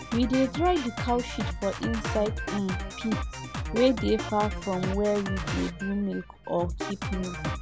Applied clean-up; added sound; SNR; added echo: none; Drum kit; 5 dB; none.